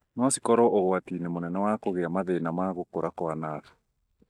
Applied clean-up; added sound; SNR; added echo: neural mask model DeepFilterNet 3.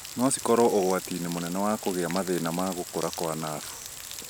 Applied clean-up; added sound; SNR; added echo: none; Rain; 13 dB; none.